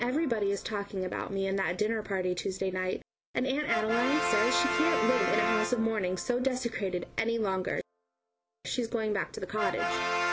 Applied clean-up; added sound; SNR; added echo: none; Brass instrument; 4 dB; none.